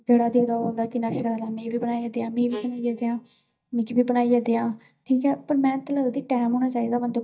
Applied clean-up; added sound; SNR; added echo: neural mask model DeepFilterNet 3.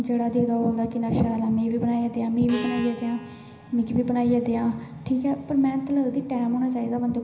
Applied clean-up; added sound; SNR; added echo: none; Bowed string instrument; 15 dB; reverberation time 0.9 s.